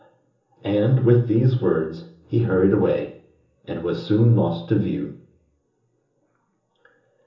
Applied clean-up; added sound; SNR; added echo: none; none; none; reverberation time 0.6 s.